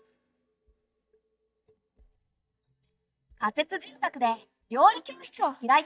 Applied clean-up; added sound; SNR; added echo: neural mask model DeepFilterNet 3.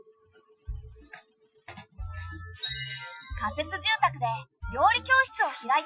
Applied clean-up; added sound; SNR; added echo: classical method Wiener filter.